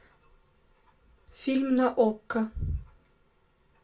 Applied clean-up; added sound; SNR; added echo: none; none; none; reverberation time 0.2 s.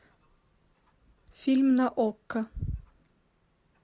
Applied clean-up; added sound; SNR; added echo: none; none; none; none.